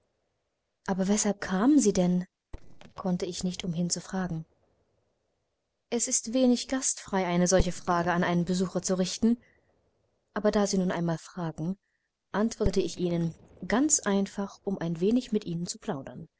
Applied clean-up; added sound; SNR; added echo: neural separator model SepFormer DNS4.